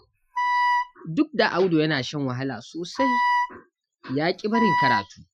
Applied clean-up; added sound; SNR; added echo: classical method Wiener filter.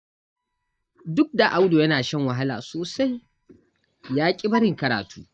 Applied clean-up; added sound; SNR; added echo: neural mask model DeepFilterNet 3.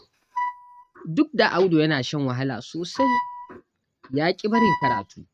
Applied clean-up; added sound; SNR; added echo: neural mask model RNNoise.